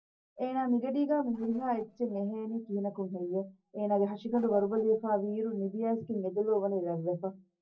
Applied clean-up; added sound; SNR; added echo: neural separator model SepFormer DNS4.